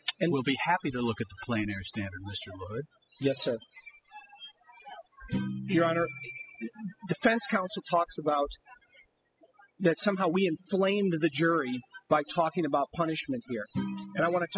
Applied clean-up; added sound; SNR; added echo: classical method spectral subtraction.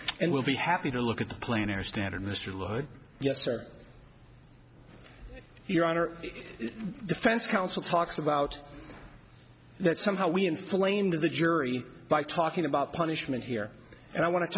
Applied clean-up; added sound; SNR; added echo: none; none; none; none.